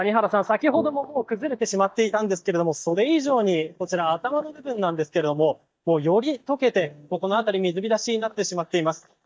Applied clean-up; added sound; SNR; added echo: neural mask model DeepFilterNet 3.